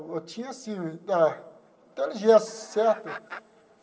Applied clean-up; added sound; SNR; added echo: none; Chicken, rooster; 18 dB; reverberation time 1.6 s.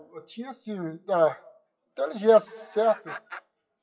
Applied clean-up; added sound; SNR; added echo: classical method WPE with log-MMSE.